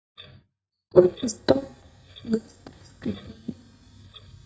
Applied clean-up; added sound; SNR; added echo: neural mask model DeepFilterNet 3.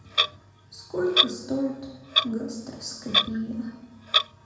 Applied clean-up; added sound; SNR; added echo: none; Clock; -4 dB; reverberation time 1.1 s.